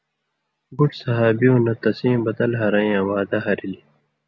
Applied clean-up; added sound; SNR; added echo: none; none; none; none.